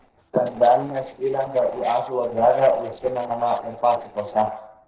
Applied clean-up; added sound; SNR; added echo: neural separator model SepFormer DNS4.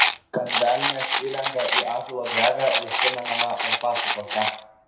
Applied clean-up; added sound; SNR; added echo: none; Rattle; -4 dB; reverberation time 0.6 s.